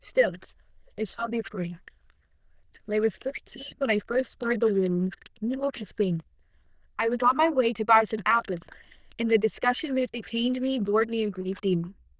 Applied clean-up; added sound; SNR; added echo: neural diffusion model UNIVERSE++.